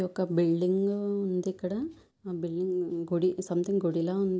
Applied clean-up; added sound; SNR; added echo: none; none; none; none.